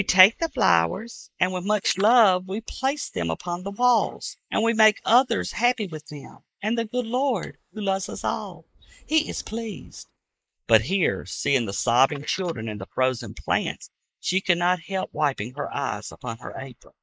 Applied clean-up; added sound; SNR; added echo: neural mask model Resemble Enhance denoiser.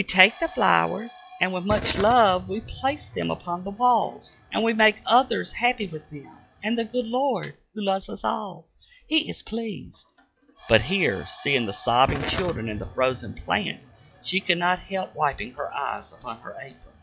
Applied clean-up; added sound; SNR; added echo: classical method log-MMSE.